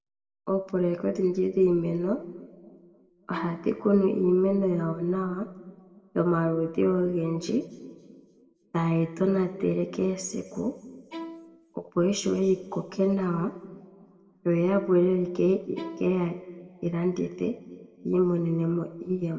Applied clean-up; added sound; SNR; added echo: none; Bowed string instrument; 16 dB; reverberation time 1.4 s.